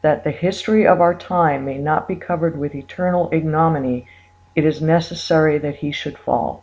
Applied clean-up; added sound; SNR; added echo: none; none; none; none.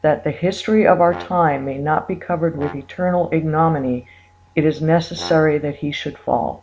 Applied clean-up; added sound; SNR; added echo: none; Brass instrument; 20 dB; none.